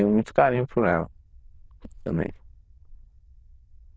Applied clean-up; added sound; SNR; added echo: neural diffusion model UNIVERSE++.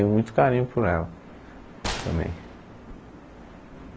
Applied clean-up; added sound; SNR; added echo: none; Gunshot, gunfire; 11 dB; none.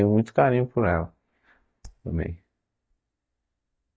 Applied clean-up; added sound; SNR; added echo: neural mask model DeepFilterNet 3.